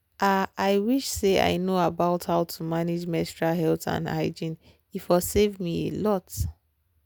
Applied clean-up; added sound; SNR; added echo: none; none; none; none.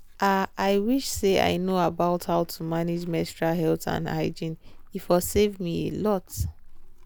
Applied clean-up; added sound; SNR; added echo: none; Livestock, farm animals, working animals; 17 dB; none.